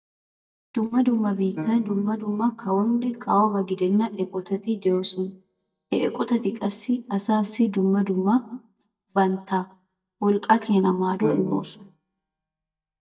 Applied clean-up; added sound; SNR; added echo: neural mask model DeepFilterNet 3.